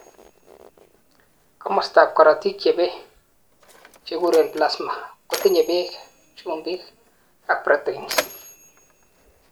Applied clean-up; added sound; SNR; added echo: none; Mechanisms; 15 dB; none.